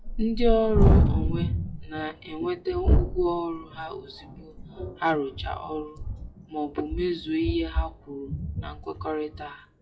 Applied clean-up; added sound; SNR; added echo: classical method WPE with log-MMSE.